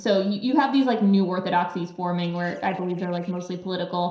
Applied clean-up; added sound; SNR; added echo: neural separator model SepFormer DNS4.